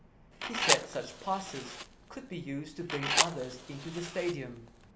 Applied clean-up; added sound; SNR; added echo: none; Fire; -3 dB; none.